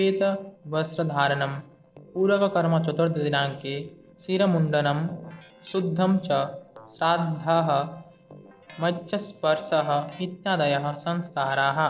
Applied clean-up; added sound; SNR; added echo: neural separator model SepFormer DNS4.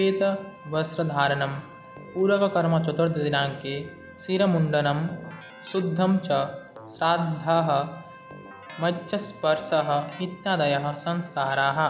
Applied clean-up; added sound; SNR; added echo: none; Wind instrument, woodwind instrument + Keyboard (musical); 19 dB; none.